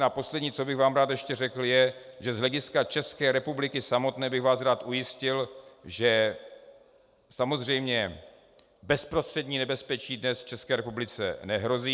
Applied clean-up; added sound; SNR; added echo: none; none; none; none.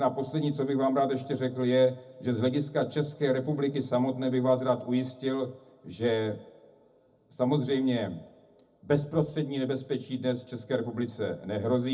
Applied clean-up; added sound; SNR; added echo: none; none; none; reverberation time 0.4 s.